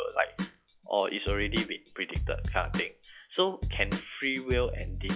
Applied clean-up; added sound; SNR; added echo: classical method log-MMSE.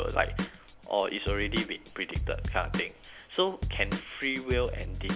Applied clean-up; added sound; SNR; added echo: none; Drum / Drum kit; 3 dB; none.